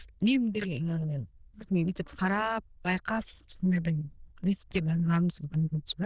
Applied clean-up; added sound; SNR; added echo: neural diffusion model UNIVERSE++.